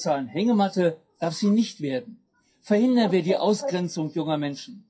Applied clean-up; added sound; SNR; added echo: classical method WPE with log-MMSE.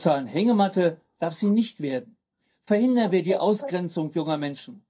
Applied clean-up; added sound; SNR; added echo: neural mask model DeepFilterNet 3.